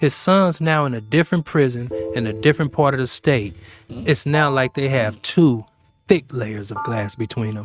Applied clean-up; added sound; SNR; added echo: neural mask model RNNoise.